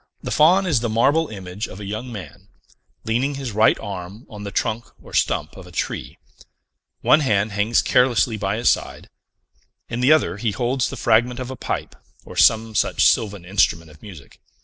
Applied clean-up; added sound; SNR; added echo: none; none; none; none.